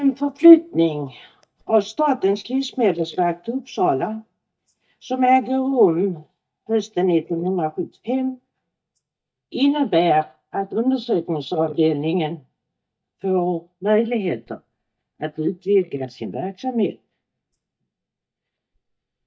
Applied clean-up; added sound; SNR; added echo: neural mask model DeepFilterNet 3.